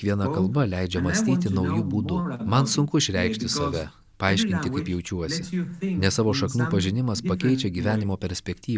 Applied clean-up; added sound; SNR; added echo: none; none; none; none.